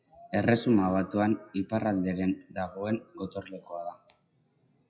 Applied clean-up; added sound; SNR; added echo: classical method WPE with log-MMSE.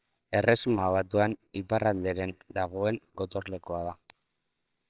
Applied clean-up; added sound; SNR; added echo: neural separator model SepFormer WHAMR!.